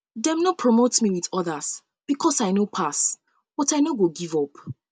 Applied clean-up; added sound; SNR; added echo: none; none; none; none.